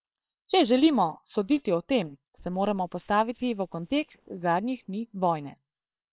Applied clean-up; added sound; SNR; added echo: neural separator model SepFormer WHAM!.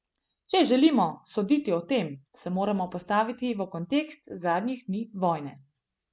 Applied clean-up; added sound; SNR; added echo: none; none; none; none.